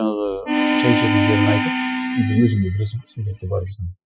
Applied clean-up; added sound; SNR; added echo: classical method Wiener filter.